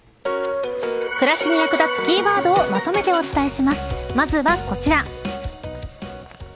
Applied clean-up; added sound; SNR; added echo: none; none; none; none.